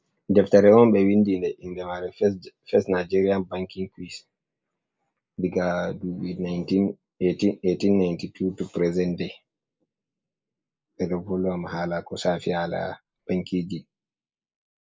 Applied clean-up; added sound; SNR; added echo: neural mask model Resemble Enhance denoiser.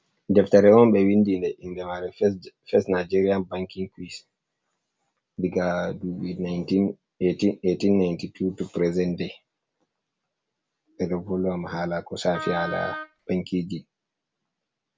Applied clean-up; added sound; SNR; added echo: none; Wind instrument, woodwind instrument; 10 dB; none.